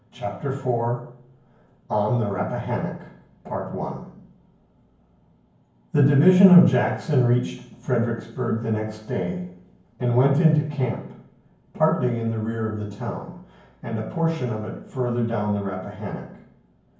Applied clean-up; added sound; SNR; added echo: none; none; none; reverberation time 0.9 s.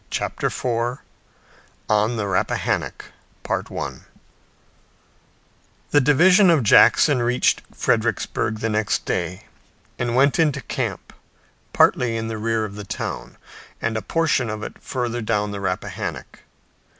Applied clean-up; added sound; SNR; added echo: none; none; none; none.